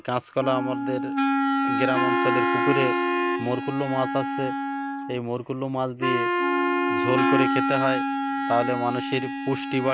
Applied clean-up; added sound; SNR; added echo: none; Wind instrument, woodwind instrument + Wind instrument, woodwind instrument; -2 dB; none.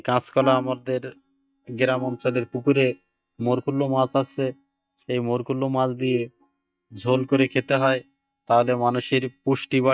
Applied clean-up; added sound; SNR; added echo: neural mask model DeepFilterNet 3.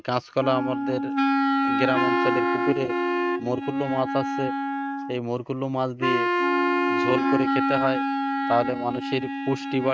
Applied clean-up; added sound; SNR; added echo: neural mask model RNNoise.